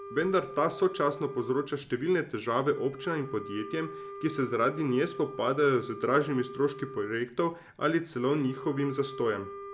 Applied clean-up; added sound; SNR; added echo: none; Wind instrument, woodwind instrument; 13 dB; none.